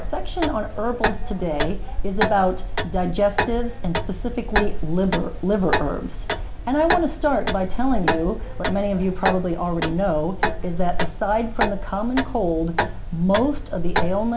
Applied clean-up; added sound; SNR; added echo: none; Clock; 0 dB; none.